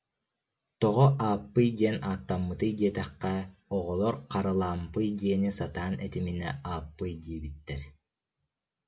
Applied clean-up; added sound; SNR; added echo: none; none; none; none.